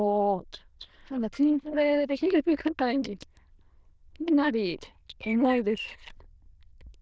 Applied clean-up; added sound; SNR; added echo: neural diffusion model UNIVERSE++.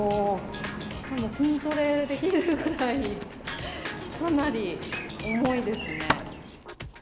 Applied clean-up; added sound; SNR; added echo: none; Writing + Bird; 11 dB; none.